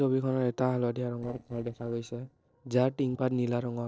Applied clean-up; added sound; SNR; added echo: neural separator model SepFormer DNS4.